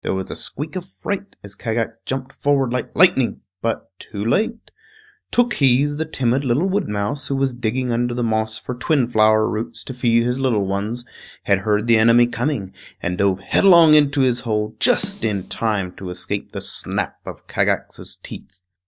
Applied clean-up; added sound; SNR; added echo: neural mask model DeepFilterNet 3.